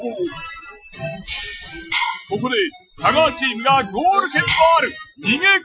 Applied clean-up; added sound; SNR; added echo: classical method Wiener filter.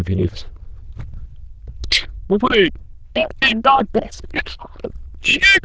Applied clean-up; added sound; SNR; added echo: neural diffusion model UNIVERSE++.